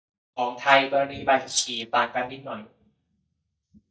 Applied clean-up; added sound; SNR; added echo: neural mask model DeepFilterNet 3.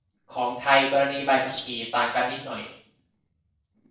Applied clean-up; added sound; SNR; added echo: neural separator model SepFormer DNS4.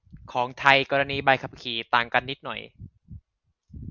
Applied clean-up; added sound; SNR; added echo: none; none; none; none.